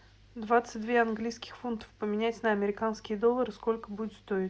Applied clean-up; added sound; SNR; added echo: none; none; none; none.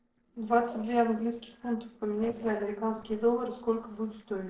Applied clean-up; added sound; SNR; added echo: neural separator model SepFormer DNS4.